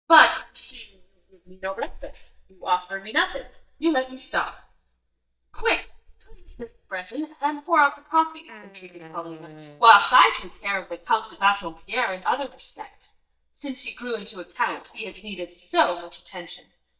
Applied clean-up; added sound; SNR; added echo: neural mask model DeepFilterNet 3.